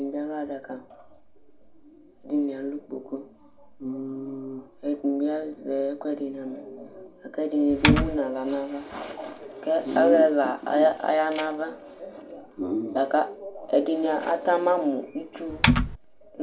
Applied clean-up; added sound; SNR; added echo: none; Typing; -4 dB; reverberation time 0.2 s.